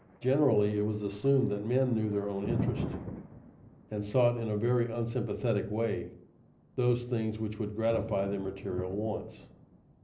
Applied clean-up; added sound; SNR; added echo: none; Thunder; 12 dB; reverberation time 0.5 s.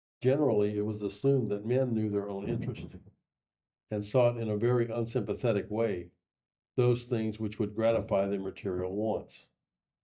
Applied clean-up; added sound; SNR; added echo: neural mask model DeepFilterNet 3.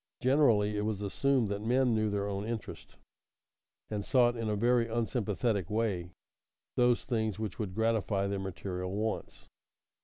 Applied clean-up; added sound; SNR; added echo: none; none; none; none.